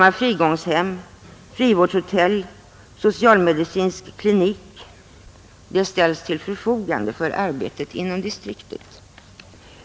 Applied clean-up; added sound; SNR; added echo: none; none; none; none.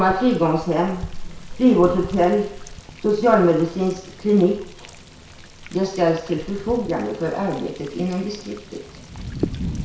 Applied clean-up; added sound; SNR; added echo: none; Thunder; 13 dB; reverberation time 0.6 s.